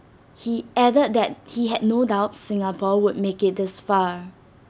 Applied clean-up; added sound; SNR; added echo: none; none; none; none.